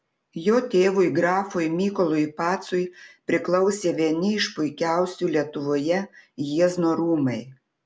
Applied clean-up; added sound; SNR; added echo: none; none; none; none.